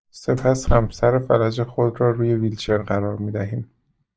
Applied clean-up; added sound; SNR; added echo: neural mask model DeepFilterNet 3.